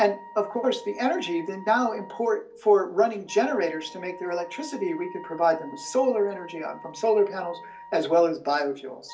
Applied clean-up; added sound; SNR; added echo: none; Wind instrument, woodwind instrument; 19 dB; reverberation time 0.3 s.